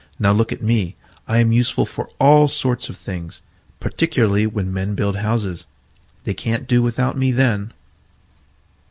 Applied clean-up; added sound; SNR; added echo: none; none; none; none.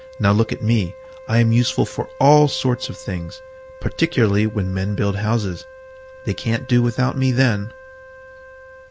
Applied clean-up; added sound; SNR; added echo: none; Wind instrument, woodwind instrument; 20 dB; none.